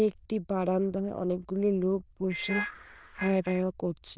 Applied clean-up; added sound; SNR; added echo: neural diffusion model UNIVERSE++.